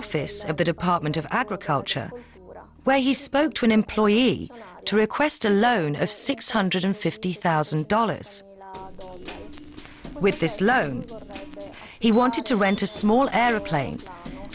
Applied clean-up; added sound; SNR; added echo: none; none; none; none.